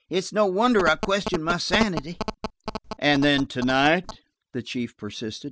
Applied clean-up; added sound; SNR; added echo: none; Telephone; 8 dB; none.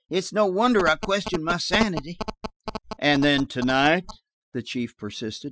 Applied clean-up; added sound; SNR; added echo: classical method Wiener filter.